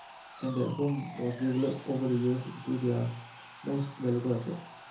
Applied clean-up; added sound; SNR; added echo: none; Sawing; 16 dB; reverberation time 0.7 s.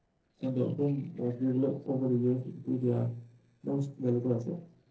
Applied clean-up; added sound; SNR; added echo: neural separator model SepFormer DNS4.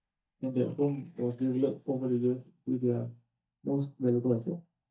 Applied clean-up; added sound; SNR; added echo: neural mask model DeepFilterNet 3.